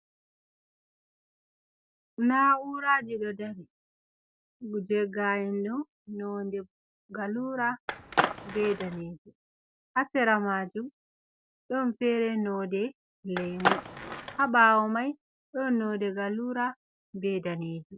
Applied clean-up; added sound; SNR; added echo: none; Skateboard; 1 dB; none.